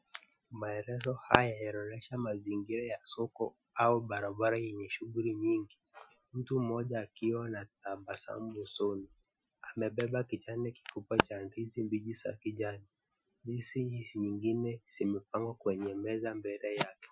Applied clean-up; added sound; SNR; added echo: classical method Wiener filter.